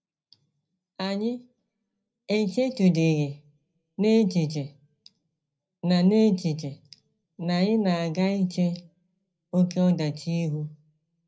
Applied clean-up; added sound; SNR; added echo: none; none; none; reverberation time 0.3 s.